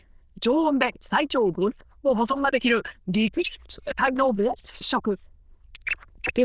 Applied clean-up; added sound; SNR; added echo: neural diffusion model UNIVERSE++.